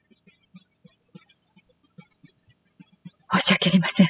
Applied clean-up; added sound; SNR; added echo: classical method spectral subtraction.